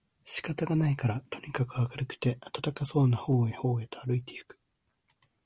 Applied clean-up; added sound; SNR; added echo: none; none; none; none.